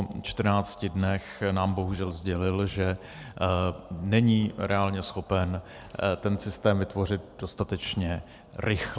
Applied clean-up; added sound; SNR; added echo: none; none; none; none.